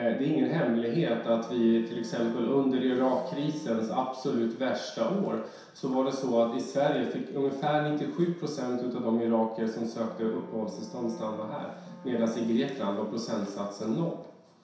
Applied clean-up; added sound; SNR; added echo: none; Wind instrument, woodwind instrument; 18 dB; reverberation time 0.7 s.